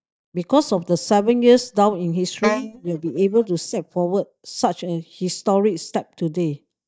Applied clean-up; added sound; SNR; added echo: neural mask model DeepFilterNet 3.